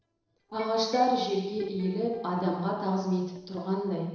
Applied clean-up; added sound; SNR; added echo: neural separator model SepFormer DNS4.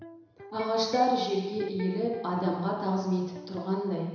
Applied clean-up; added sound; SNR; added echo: none; Electric guitar; 16 dB; reverberation time 1.0 s.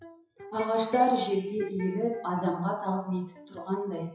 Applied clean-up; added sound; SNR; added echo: classical method WPE with log-MMSE.